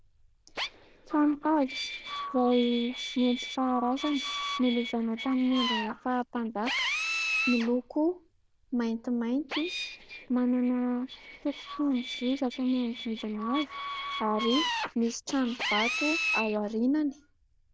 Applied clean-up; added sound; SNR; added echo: neural diffusion model UNIVERSE++.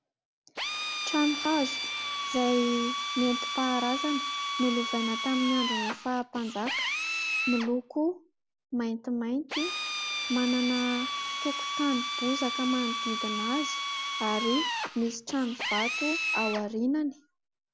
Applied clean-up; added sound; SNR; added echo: none; Drill; 3 dB; none.